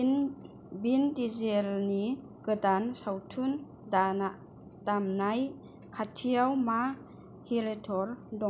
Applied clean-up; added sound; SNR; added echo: none; none; none; none.